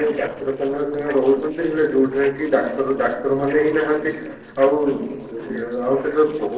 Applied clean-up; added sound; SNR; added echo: neural separator model SepFormer DNS4.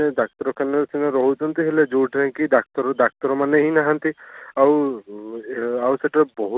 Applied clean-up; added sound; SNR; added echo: none; none; none; none.